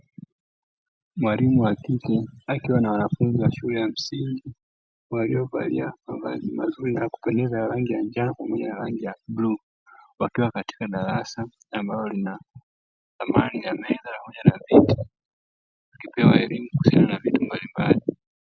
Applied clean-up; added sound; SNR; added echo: none; none; none; none.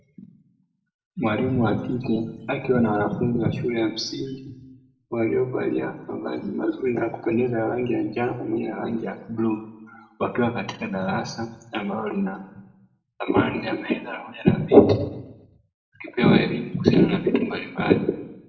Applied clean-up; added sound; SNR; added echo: none; none; none; reverberation time 0.6 s.